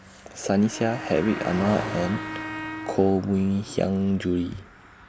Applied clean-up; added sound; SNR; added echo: none; Wind instrument, woodwind instrument + Car passing by; 10 dB; none.